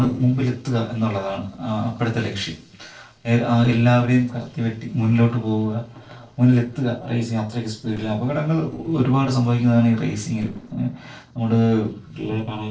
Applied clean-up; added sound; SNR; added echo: neural separator model SepFormer DNS4.